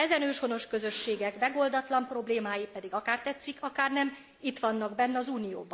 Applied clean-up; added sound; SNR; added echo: none; none; none; none.